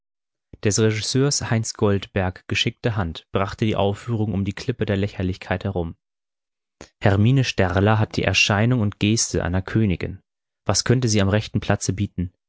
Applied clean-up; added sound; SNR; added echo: none; none; none; none.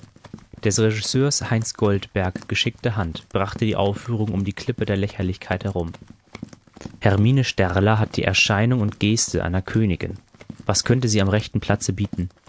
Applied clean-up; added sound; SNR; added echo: none; Run; 19 dB; none.